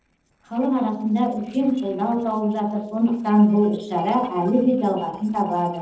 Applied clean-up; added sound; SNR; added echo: neural separator model SepFormer DNS4.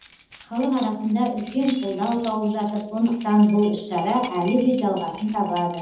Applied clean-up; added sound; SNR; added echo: none; Keys jangling; 6 dB; reverberation time 0.8 s.